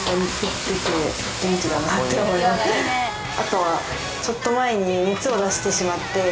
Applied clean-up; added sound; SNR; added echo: none; none; none; none.